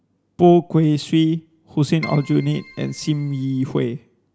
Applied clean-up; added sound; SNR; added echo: none; Keyboard (musical); 20 dB; none.